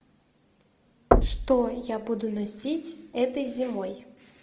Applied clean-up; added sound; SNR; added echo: none; Knock / Wood; -1 dB; none.